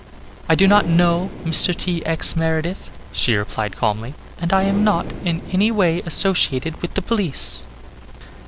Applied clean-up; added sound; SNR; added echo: none; Breathing; 15 dB; none.